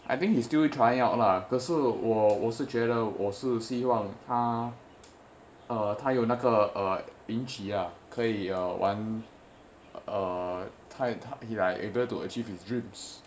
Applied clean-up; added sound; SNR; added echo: none; none; none; none.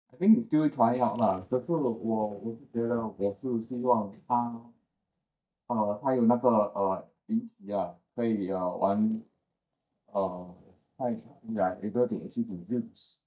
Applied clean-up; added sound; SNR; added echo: neural mask model DeepFilterNet 3.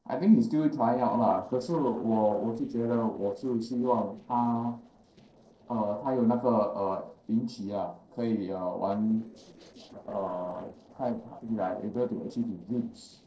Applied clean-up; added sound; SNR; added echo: neural separator model SepFormer DNS4.